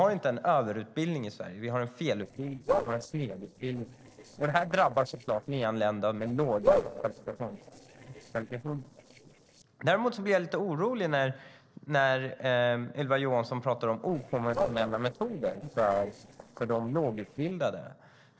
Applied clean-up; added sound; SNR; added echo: neural separator model SepFormer DNS4.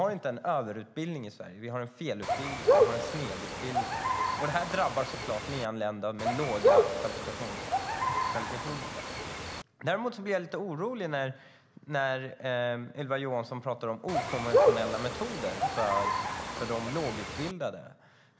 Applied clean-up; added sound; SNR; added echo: none; Bird; -5 dB; none.